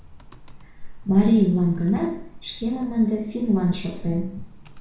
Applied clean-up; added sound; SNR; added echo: none; Computer keyboard; 13 dB; reverberation time 0.6 s.